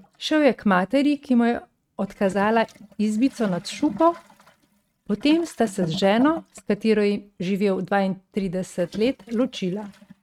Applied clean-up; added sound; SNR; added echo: neural mask model RNNoise.